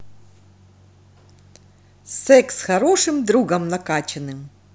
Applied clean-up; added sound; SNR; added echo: none; none; none; none.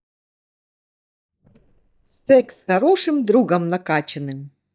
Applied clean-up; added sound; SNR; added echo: neural mask model DeepFilterNet 3.